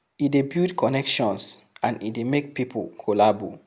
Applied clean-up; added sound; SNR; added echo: none; none; none; none.